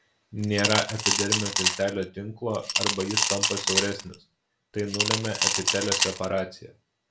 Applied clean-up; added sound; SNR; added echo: none; Coin (dropping) / Glass; -3 dB; reverberation time 0.3 s.